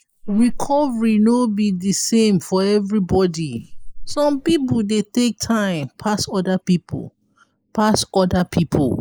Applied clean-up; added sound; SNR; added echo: neural mask model Resemble Enhance denoiser.